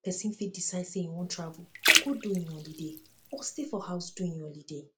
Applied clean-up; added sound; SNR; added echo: none; Splash, splatter; -4 dB; none.